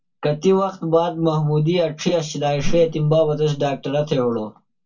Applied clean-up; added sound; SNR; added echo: none; Whoosh, swoosh, swish; 8 dB; reverberation time 0.2 s.